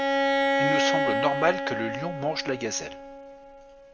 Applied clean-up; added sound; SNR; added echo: none; Bowed string instrument; -3 dB; none.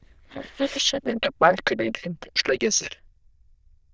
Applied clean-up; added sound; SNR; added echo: neural diffusion model UNIVERSE++.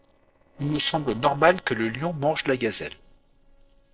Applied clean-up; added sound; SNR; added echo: neural separator model SepFormer DNS4.